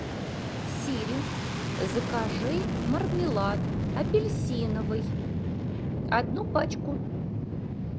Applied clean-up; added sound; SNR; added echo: none; Fixed-wing aircraft, airplane; -3 dB; none.